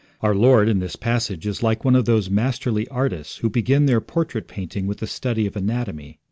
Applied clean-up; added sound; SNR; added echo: none; none; none; none.